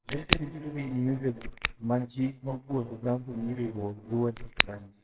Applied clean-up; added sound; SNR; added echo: neural separator model SepFormer WHAMR!.